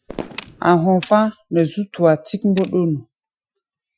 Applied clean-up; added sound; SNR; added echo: classical method Wiener filter.